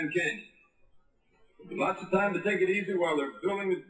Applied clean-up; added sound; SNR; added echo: classical method WPE with log-MMSE.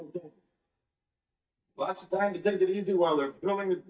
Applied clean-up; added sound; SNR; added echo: neural mask model DeepFilterNet 3.